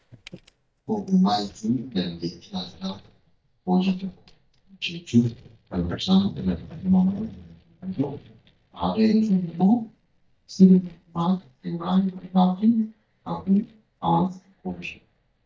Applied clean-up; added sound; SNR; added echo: neural mask model DeepFilterNet 3.